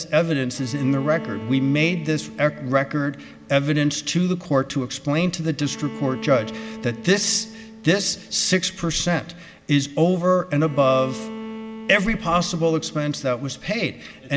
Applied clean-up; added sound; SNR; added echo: none; Bowed string instrument; 16 dB; none.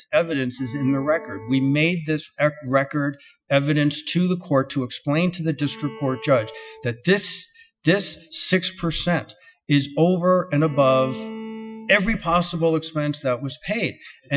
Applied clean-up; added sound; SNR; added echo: classical method Wiener filter.